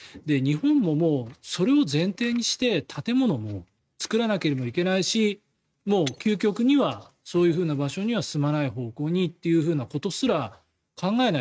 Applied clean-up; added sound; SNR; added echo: neural mask model RNNoise.